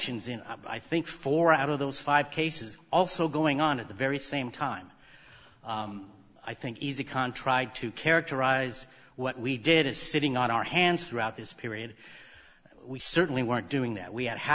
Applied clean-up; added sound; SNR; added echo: none; none; none; none.